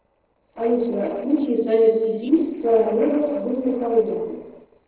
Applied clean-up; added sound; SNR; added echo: neural separator model SepFormer DNS4.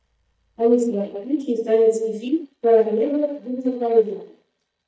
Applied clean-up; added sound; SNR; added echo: neural mask model DeepFilterNet 3.